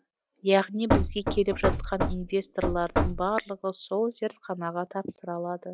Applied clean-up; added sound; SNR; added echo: none; Knock / Wood; -1 dB; none.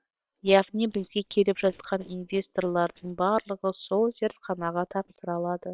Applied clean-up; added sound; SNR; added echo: neural separator model SepFormer WHAM!.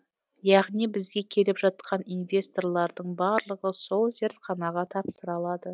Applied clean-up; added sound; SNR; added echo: none; none; none; none.